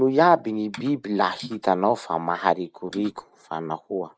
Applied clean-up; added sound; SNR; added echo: neural mask model Resemble Enhance denoiser.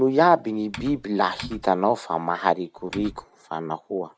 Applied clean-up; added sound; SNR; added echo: none; Typing; 15 dB; none.